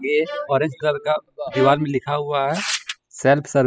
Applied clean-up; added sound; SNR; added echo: classical method spectral subtraction.